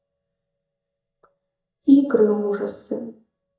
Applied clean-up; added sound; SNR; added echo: neural mask model DeepFilterNet 3.